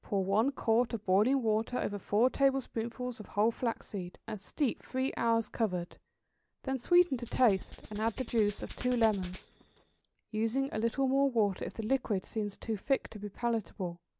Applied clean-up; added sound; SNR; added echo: none; Hands; 14 dB; none.